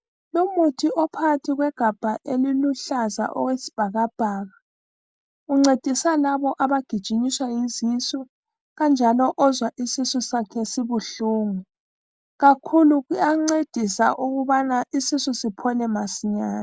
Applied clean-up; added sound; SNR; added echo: none; none; none; none.